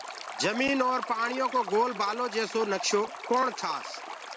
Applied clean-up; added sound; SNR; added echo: none; Stream; 11 dB; none.